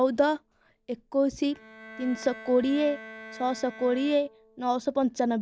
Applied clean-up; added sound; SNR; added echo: none; Bowed string instrument; 19 dB; none.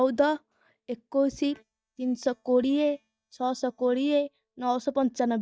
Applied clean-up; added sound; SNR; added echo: neural mask model DeepFilterNet 3.